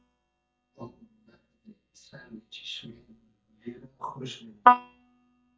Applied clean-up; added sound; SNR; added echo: neural mask model DeepFilterNet 3.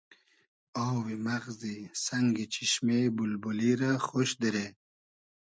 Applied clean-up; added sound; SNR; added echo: none; none; none; none.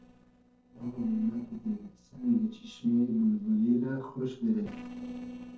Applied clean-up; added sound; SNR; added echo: neural separator model SepFormer DNS4.